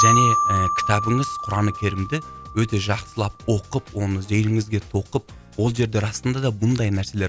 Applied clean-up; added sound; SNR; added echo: none; Marimba, xylophone; 4 dB; none.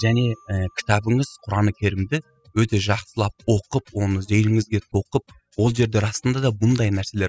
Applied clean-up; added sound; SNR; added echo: classical method spectral subtraction.